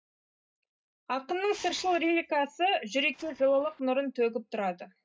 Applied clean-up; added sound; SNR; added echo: neural mask model DeepFilterNet 3.